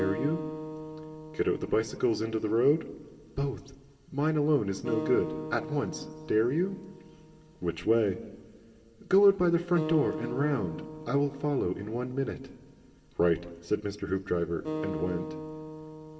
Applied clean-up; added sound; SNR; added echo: none; Acoustic guitar; 10 dB; reverberation time 1.8 s.